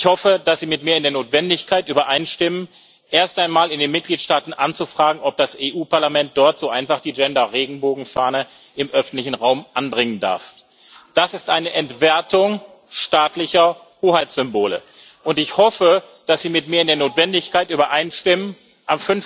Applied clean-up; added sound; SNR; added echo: none; none; none; none.